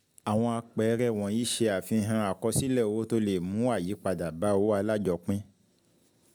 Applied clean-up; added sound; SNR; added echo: none; none; none; none.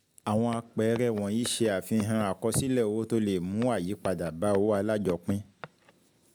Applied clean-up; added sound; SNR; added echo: none; Walk, footsteps; 19 dB; none.